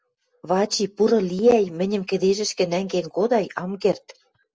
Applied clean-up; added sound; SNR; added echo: none; none; none; none.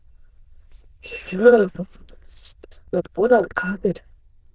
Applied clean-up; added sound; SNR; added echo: neural diffusion model UNIVERSE++.